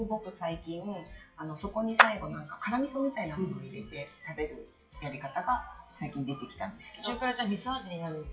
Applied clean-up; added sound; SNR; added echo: classical method WPE with log-MMSE.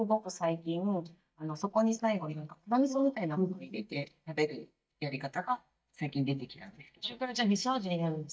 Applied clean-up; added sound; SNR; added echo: neural mask model DeepFilterNet 3.